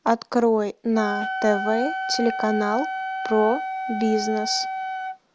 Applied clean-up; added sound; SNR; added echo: none; Wind instrument, woodwind instrument; 5 dB; none.